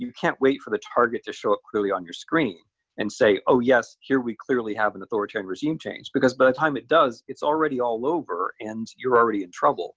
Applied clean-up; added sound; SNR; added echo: none; none; none; none.